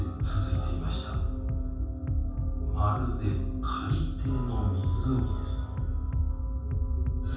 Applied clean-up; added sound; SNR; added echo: none; Bass drum; 1 dB; reverberation time 0.7 s.